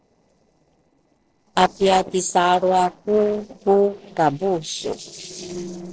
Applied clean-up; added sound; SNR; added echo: neural separator model SepFormer DNS4.